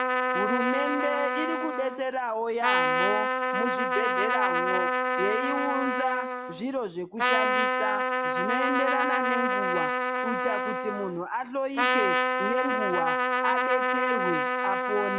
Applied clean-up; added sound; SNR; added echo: none; Trumpet; -4 dB; none.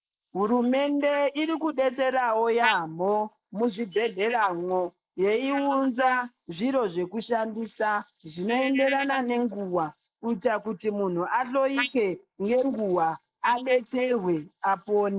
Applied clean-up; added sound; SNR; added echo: neural mask model Resemble Enhance denoiser.